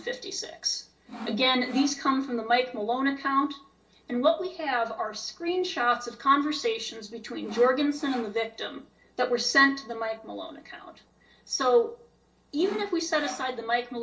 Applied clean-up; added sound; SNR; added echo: neural separator model SepFormer DNS4.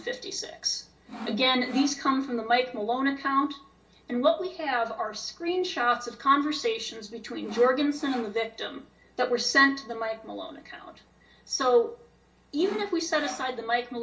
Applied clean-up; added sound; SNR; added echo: none; Sawing; 13 dB; reverberation time 0.2 s.